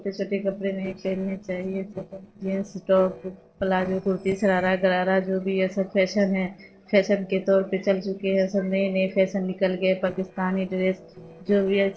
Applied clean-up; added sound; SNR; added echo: neural separator model SepFormer DNS4.